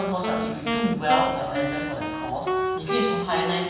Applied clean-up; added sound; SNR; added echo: none; Wind instrument, woodwind instrument; 1 dB; reverberation time 1.1 s.